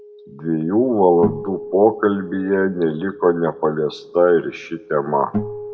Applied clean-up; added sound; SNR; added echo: none; Acoustic guitar; 13 dB; reverberation time 0.8 s.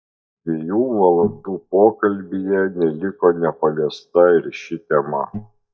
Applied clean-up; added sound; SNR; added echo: neural mask model DeepFilterNet 3.